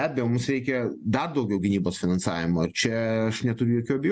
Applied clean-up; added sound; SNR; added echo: none; none; none; none.